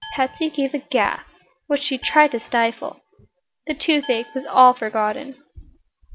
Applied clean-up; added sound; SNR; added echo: none; Glass; 19 dB; none.